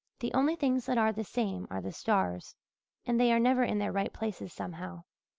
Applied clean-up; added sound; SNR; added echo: none; none; none; none.